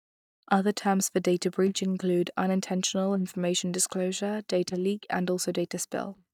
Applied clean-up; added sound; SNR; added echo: neural mask model DeepFilterNet 3.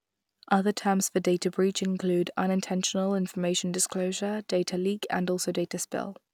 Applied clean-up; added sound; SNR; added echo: none; none; none; none.